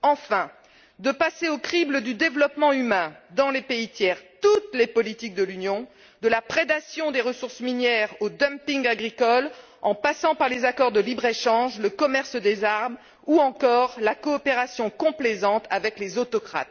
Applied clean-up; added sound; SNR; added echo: none; none; none; none.